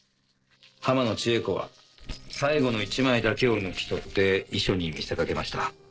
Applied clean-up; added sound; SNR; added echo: neural separator model SepFormer DNS4.